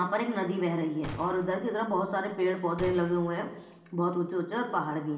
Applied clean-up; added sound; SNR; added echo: none; Gunshot, gunfire; 16 dB; reverberation time 1.0 s.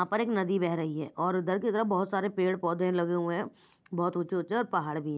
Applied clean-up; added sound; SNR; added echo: none; none; none; none.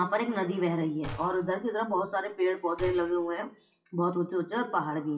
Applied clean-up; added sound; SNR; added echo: classical method WPE with log-MMSE.